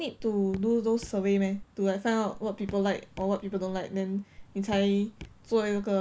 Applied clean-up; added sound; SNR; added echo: none; Raindrop / Drip; 18 dB; none.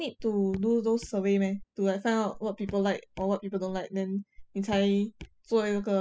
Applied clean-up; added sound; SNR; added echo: classical method spectral subtraction.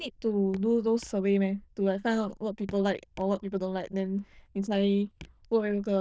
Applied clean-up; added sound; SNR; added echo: neural diffusion model UNIVERSE++.